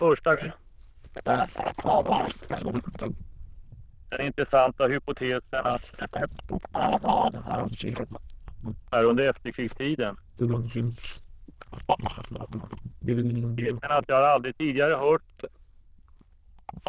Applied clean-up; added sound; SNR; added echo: neural diffusion model UNIVERSE++.